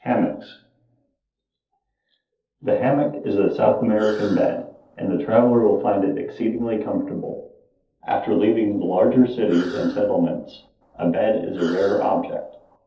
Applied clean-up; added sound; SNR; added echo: neural separator model SepFormer DNS4.